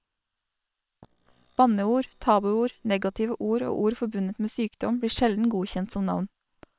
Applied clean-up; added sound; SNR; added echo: neural separator model SepFormer WHAM!.